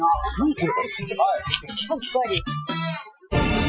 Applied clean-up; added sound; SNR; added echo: classical method Wiener filter.